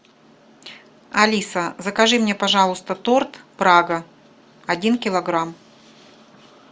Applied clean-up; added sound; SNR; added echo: none; none; none; none.